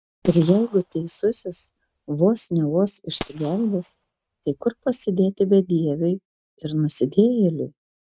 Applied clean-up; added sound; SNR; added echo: neural mask model RNNoise.